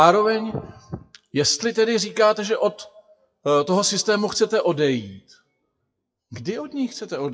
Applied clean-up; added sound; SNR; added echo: classical method WPE with log-MMSE.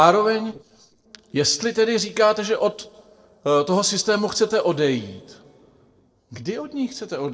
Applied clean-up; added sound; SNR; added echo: neural separator model SepFormer DNS4.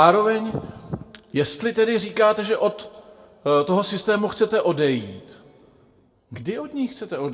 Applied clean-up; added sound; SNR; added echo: none; Wind; 11 dB; reverberation time 1.0 s.